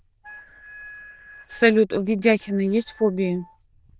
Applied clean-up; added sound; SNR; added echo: neural diffusion model UNIVERSE++.